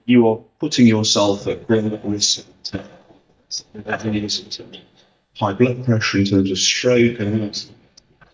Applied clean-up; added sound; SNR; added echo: neural mask model DeepFilterNet 3.